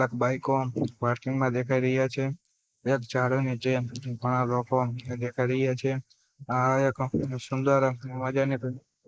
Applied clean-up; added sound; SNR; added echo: neural mask model Resemble Enhance denoiser.